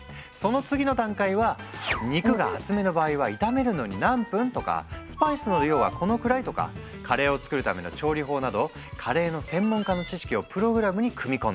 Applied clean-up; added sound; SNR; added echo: none; none; none; none.